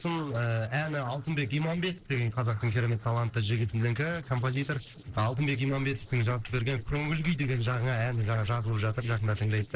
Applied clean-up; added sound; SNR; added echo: neural separator model SepFormer DNS4.